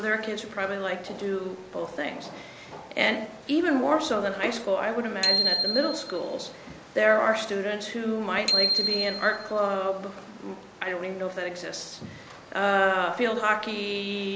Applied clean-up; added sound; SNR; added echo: none; Bicycle bell; 3 dB; none.